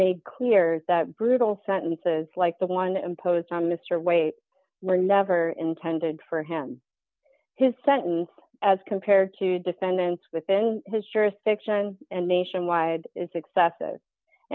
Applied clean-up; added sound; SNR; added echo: none; none; none; none.